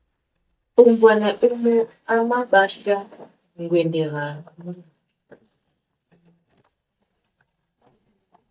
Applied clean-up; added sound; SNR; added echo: neural mask model DeepFilterNet 3.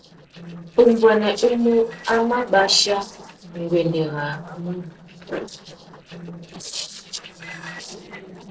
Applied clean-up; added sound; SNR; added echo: neural separator model SepFormer DNS4.